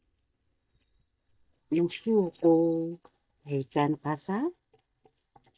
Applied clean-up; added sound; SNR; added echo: neural mask model DeepFilterNet 3.